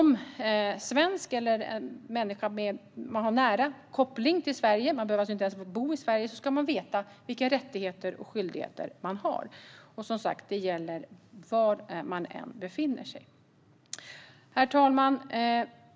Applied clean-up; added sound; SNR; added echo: none; none; none; none.